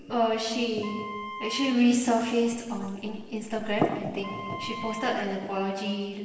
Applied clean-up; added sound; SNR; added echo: none; Wind instrument, woodwind instrument; 12 dB; reverberation time 1.2 s.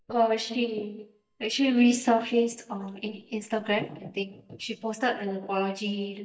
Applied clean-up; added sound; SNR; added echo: neural mask model DeepFilterNet 3.